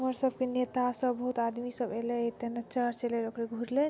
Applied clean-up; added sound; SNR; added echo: none; none; none; none.